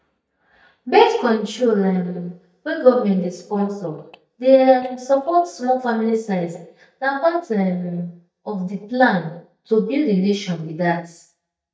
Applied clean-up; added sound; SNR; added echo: neural mask model DeepFilterNet 3.